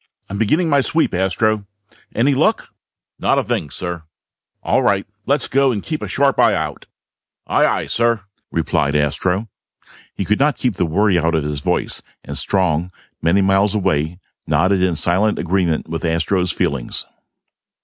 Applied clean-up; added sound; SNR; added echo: none; none; none; none.